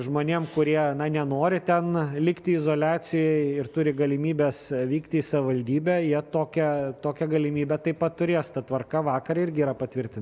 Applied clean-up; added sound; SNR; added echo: none; none; none; none.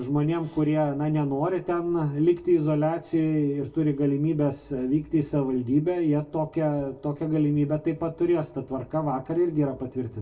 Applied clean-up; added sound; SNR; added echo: none; none; none; reverberation time 0.1 s.